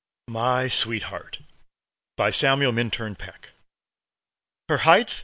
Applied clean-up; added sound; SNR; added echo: none; none; none; none.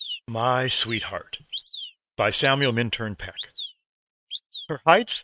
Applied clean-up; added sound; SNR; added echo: neural mask model RNNoise.